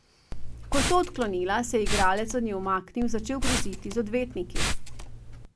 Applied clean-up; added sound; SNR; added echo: none; Liquid; 0 dB; none.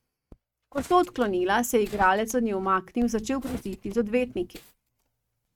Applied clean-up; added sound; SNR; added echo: neural mask model RNNoise.